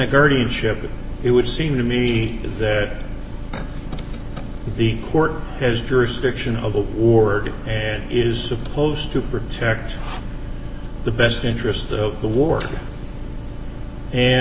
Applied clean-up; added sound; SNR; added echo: none; none; none; none.